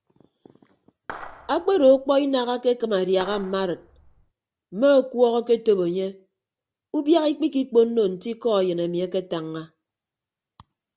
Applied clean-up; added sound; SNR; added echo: none; Clapping; 18 dB; none.